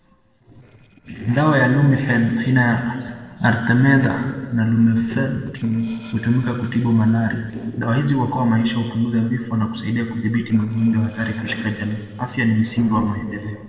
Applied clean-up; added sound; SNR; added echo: neural separator model SepFormer DNS4.